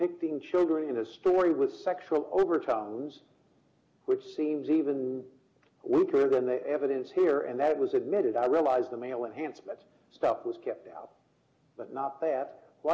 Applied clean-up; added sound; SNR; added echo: none; none; none; none.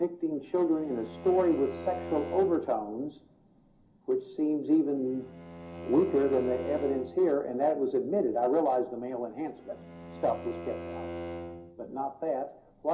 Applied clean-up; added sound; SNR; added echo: none; Bowed string instrument; 14 dB; reverberation time 0.3 s.